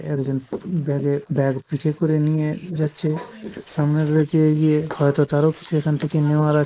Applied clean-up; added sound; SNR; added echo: neural mask model Resemble Enhance denoiser.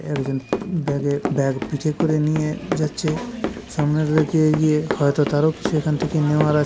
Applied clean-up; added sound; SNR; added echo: none; Run; 9 dB; none.